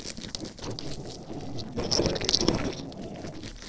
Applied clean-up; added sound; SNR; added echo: neural separator model SepFormer DNS4.